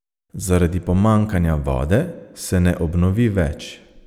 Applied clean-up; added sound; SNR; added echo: none; none; none; none.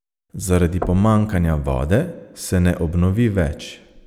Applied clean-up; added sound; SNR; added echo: none; Knock / Wood; 16 dB; none.